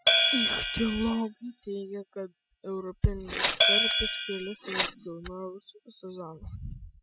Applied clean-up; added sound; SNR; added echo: classical method spectral subtraction.